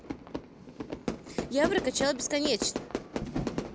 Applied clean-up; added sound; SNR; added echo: none; Fire / Fireworks; 3 dB; none.